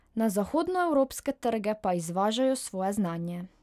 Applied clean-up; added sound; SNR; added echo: none; none; none; none.